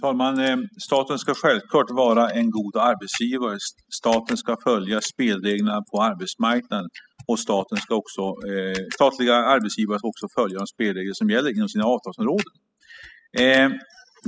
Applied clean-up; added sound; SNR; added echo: classical method spectral subtraction.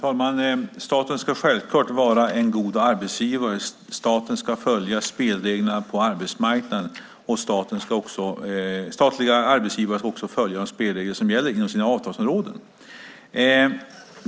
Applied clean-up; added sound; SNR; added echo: none; none; none; none.